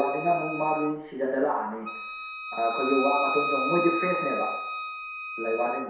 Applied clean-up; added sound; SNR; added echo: none; Wind instrument, woodwind instrument; 4 dB; reverberation time 0.7 s.